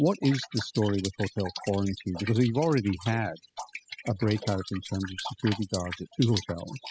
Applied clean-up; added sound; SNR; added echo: classical method spectral subtraction.